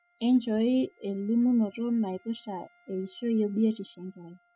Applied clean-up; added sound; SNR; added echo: classical method spectral subtraction.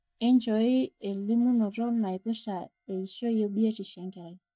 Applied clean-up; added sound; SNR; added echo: neural mask model DeepFilterNet 3.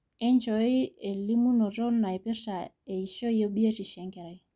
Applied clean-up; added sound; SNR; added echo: none; none; none; none.